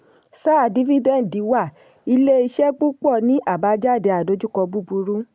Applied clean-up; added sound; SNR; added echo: none; none; none; none.